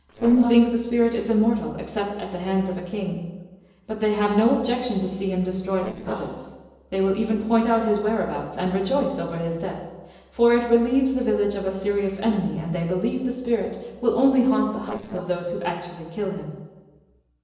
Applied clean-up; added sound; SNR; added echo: neural separator model SepFormer DNS4.